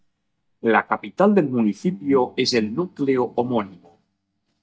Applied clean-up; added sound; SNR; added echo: neural mask model DeepFilterNet 3.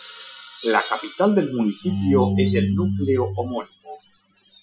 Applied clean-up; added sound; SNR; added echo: classical method Wiener filter.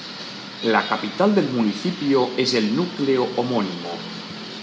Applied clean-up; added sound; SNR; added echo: none; none; none; none.